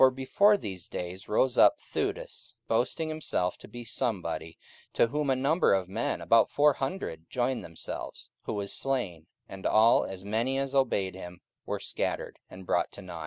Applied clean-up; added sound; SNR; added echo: none; none; none; none.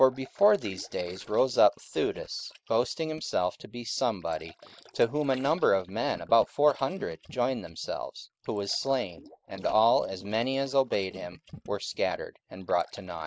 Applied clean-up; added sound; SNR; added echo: neural mask model Resemble Enhance denoiser.